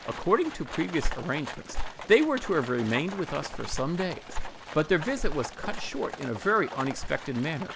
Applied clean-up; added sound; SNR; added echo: none; Livestock, farm animals, working animals; 13 dB; none.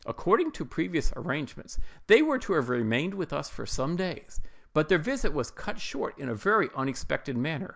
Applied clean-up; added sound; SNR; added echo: none; none; none; none.